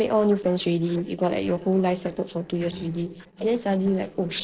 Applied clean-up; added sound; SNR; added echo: neural separator model SepFormer DNS4.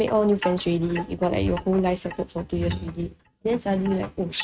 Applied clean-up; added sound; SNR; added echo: neural mask model RNNoise.